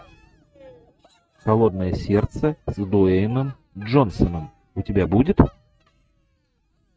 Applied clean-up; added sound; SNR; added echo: neural mask model RNNoise.